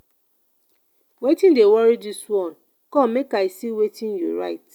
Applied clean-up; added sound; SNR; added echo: none; none; none; none.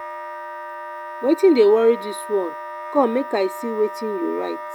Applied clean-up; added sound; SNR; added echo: none; Wind instrument, woodwind instrument; 11 dB; none.